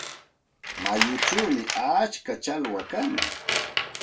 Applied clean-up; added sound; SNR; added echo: none; Tools; 1 dB; reverberation time 0.2 s.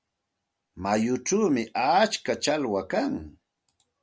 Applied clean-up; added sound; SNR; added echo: none; none; none; none.